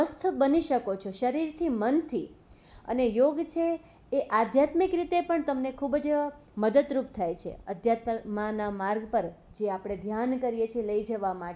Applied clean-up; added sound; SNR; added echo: none; none; none; none.